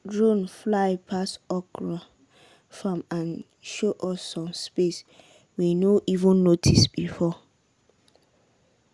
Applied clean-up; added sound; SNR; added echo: none; none; none; none.